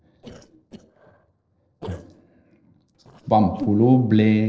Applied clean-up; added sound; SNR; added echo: neural separator model SepFormer DNS4.